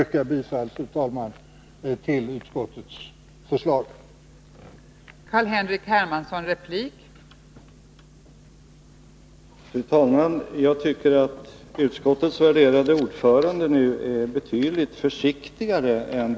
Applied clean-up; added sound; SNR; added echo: none; none; none; none.